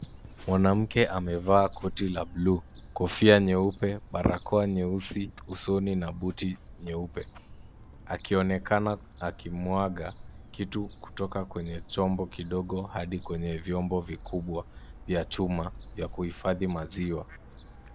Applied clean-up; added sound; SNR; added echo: none; Gull, seagull / Fowl; 16 dB; none.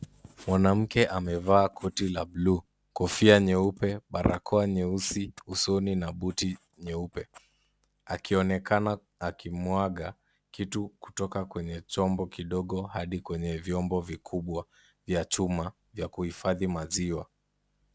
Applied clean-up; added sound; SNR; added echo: none; none; none; none.